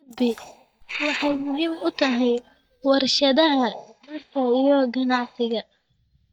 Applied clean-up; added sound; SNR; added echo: neural mask model DeepFilterNet 3.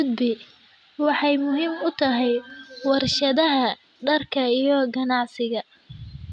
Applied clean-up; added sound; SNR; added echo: none; none; none; none.